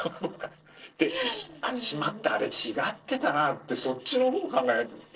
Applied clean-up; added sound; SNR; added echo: neural separator model SepFormer DNS4.